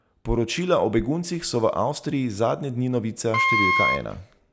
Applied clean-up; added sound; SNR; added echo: none; Wind instrument, woodwind instrument; -2 dB; none.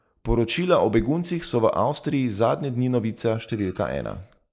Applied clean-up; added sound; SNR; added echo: neural mask model Resemble Enhance denoiser.